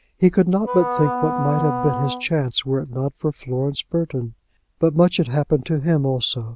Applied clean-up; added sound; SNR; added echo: none; Wind instrument, woodwind instrument; 6 dB; none.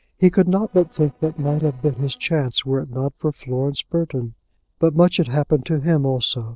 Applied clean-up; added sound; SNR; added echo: neural separator model SepFormer DNS4.